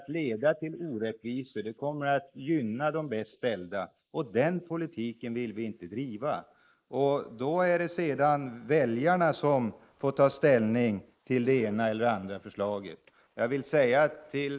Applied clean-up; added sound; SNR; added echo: neural mask model Resemble Enhance denoiser.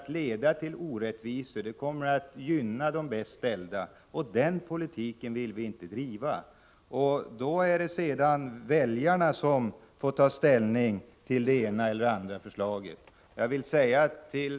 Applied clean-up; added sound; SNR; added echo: none; none; none; none.